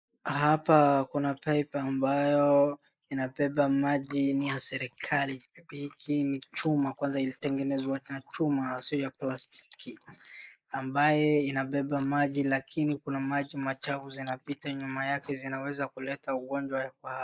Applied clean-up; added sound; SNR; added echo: neural mask model Resemble Enhance denoiser.